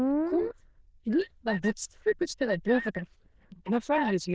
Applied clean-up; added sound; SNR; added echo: neural diffusion model UNIVERSE++.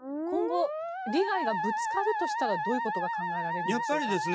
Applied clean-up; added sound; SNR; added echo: classical method spectral subtraction.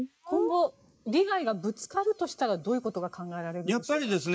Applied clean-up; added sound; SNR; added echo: neural mask model Resemble Enhance denoiser.